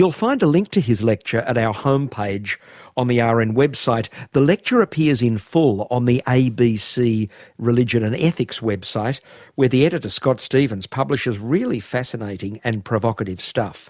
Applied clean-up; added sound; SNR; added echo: none; none; none; none.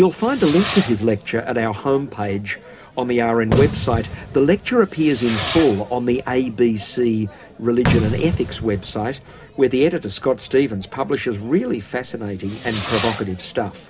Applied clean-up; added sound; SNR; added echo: none; Fireworks; 9 dB; reverberation time 0.3 s.